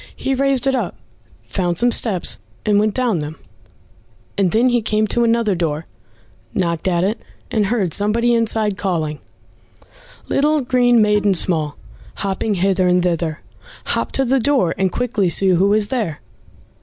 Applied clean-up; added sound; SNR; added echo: none; Bowed string instrument; 19 dB; none.